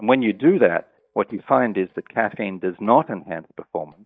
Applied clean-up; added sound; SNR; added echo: neural mask model DeepFilterNet 3.